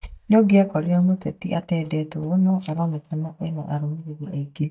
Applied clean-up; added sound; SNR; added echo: neural mask model DeepFilterNet 3.